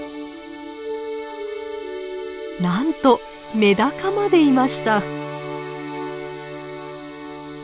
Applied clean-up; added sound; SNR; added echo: none; none; none; none.